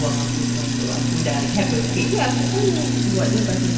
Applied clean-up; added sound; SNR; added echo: none; Sink (filling or washing); -4 dB; reverberation time 2.2 s.